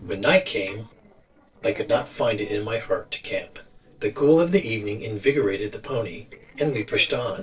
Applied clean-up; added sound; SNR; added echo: neural separator model SepFormer DNS4.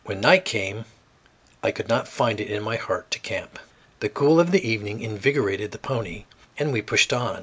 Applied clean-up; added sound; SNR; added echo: none; none; none; none.